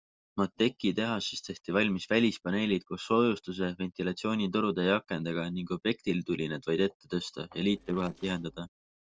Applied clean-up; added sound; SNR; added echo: neural separator model SepFormer DNS4.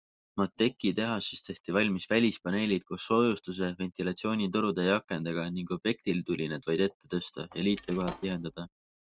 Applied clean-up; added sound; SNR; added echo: neural mask model RNNoise.